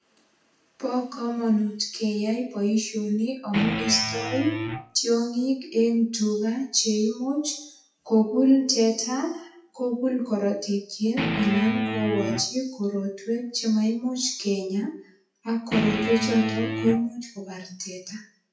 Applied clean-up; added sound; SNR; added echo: classical method WPE with log-MMSE.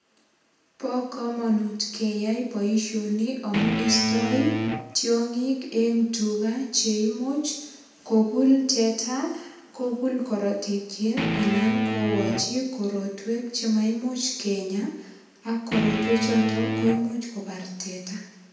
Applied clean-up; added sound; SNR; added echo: none; Guitar; 1 dB; reverberation time 0.9 s.